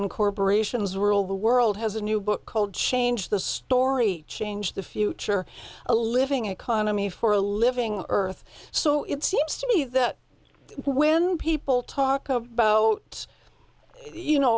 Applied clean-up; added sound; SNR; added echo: none; none; none; none.